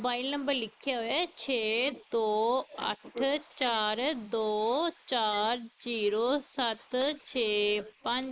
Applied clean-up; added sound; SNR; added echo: neural mask model Resemble Enhance denoiser.